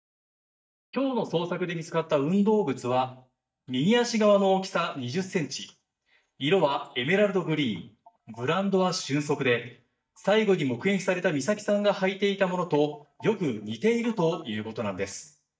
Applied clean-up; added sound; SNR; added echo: neural mask model DeepFilterNet 3.